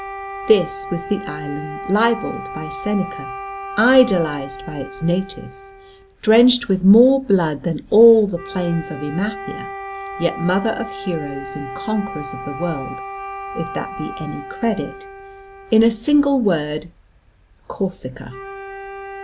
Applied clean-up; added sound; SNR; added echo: none; Wind instrument, woodwind instrument; 13 dB; none.